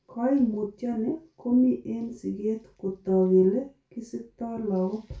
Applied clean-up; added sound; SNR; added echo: none; none; none; reverberation time 0.3 s.